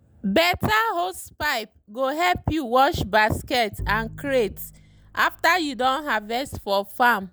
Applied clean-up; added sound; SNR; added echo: none; Bowed string instrument; 16 dB; none.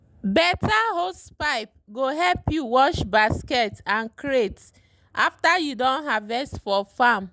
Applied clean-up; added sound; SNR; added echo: none; none; none; none.